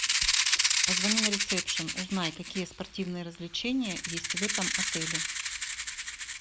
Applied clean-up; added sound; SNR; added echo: none; Rattle (instrument); -5 dB; none.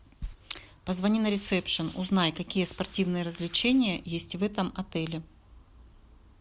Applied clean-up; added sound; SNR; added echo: none; none; none; none.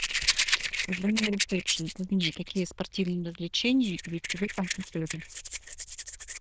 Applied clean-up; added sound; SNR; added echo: neural diffusion model UNIVERSE++.